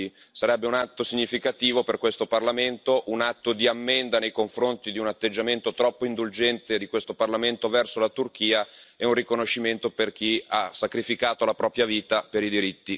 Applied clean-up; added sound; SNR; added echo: none; none; none; none.